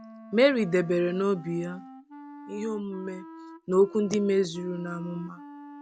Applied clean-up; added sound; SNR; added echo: none; Wind instrument, woodwind instrument; 18 dB; none.